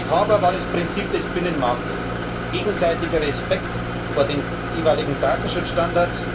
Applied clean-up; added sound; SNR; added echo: none; Idling; 3 dB; reverberation time 0.2 s.